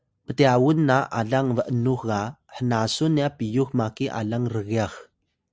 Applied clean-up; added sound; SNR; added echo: none; none; none; none.